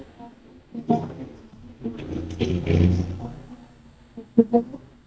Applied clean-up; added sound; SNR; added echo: neural mask model DeepFilterNet 3.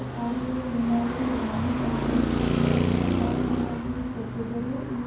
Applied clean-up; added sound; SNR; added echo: none; Traffic noise, roadway noise; -2 dB; reverberation time 0.9 s.